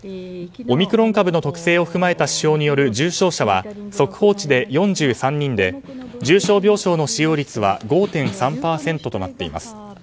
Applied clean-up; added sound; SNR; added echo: none; Snare drum; 15 dB; none.